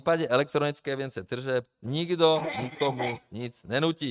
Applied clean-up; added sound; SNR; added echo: neural mask model RNNoise.